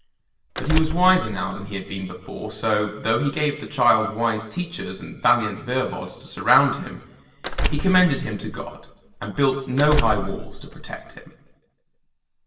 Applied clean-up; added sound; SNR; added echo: none; Door; 3 dB; reverberation time 0.9 s.